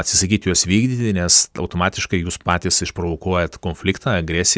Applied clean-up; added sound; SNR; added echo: none; none; none; none.